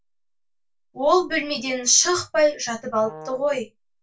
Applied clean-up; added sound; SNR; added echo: none; Brass instrument; 17 dB; reverberation time 0.2 s.